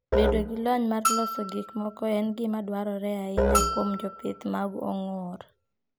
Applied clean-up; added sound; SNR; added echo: none; Bell + Musical instrument; 1 dB; none.